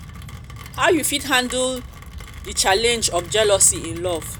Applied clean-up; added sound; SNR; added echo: none; Rain; 13 dB; none.